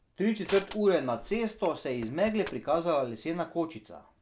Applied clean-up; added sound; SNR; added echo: none; Crushing; 16 dB; none.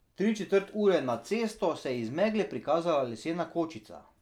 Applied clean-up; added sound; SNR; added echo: none; none; none; none.